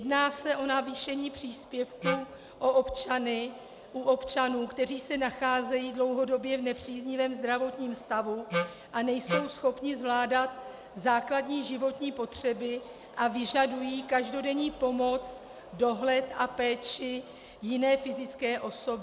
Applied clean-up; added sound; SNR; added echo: none; Wind instrument, woodwind instrument; 3 dB; none.